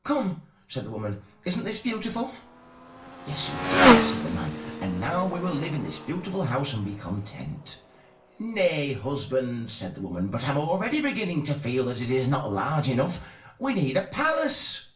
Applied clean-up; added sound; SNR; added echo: none; Motorcycle; 2 dB; reverberation time 0.3 s.